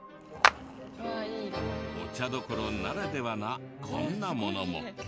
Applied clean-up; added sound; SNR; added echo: none; Clapping; -4 dB; none.